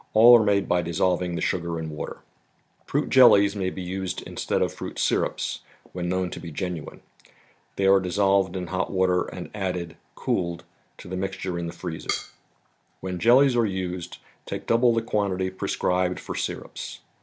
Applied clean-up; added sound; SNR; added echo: none; Drum kit; 13 dB; none.